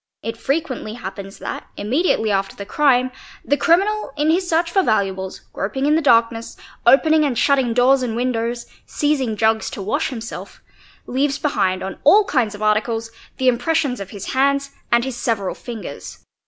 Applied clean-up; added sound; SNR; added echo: none; none; none; none.